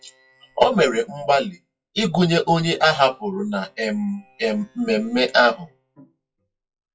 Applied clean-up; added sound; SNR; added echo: classical method WPE with log-MMSE.